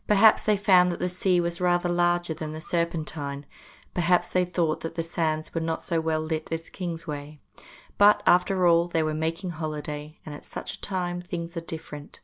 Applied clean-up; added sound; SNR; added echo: none; none; none; none.